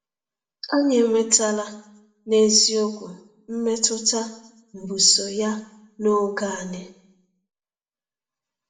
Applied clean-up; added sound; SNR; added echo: none; none; none; reverberation time 0.6 s.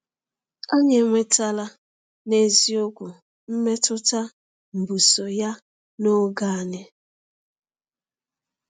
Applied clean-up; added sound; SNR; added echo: none; none; none; none.